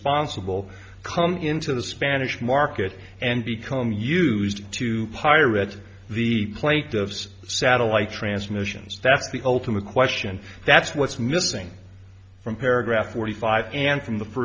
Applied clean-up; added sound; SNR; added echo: none; none; none; none.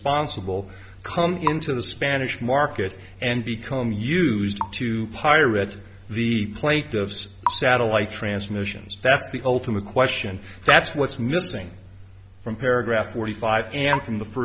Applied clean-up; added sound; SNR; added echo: none; Raindrop / Drip; 13 dB; none.